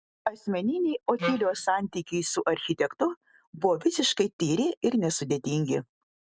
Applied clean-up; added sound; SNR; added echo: none; Wind instrument, woodwind instrument; 5 dB; none.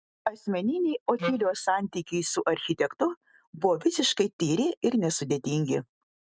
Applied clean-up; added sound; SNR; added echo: neural mask model RNNoise.